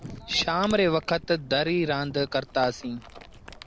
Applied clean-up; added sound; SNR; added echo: none; Cat; 18 dB; none.